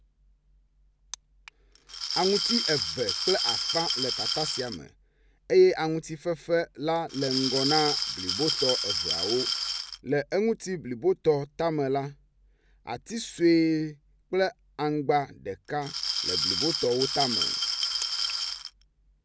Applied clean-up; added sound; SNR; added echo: none; Glass; 1 dB; none.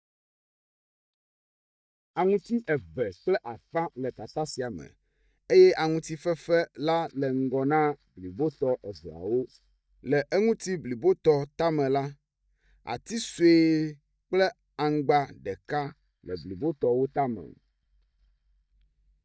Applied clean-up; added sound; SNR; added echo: neural mask model DeepFilterNet 3.